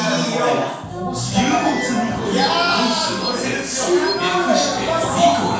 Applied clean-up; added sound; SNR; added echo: none; none; none; reverberation time 0.7 s.